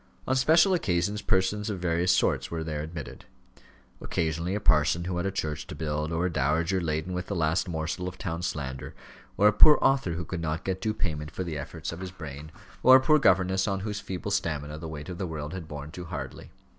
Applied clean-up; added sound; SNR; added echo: none; none; none; none.